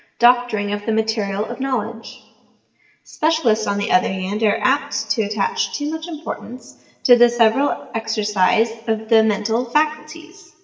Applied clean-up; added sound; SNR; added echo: none; none; none; reverberation time 1.1 s.